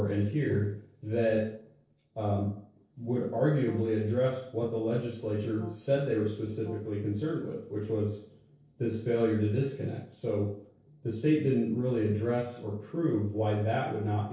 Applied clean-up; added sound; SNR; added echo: neural separator model SepFormer DNS4.